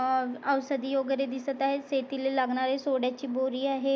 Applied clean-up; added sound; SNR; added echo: none; none; none; none.